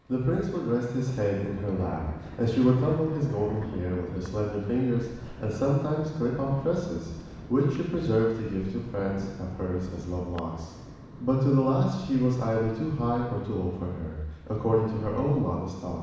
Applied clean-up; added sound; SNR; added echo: none; Thunder; 15 dB; reverberation time 1.1 s.